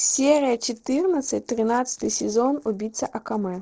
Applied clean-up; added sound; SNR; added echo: neural separator model SepFormer DNS4.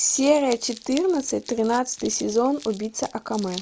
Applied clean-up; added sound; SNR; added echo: none; Crumpling, crinkling; 18 dB; none.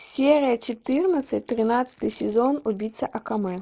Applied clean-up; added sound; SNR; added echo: neural mask model Resemble Enhance denoiser.